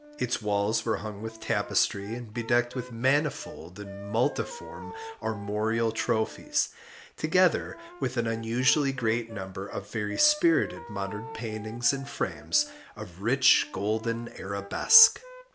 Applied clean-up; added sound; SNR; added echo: none; Wind instrument, woodwind instrument; 17 dB; none.